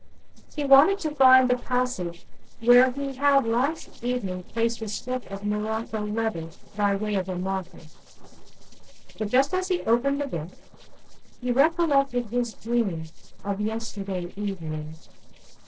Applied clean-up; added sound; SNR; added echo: neural separator model SepFormer DNS4.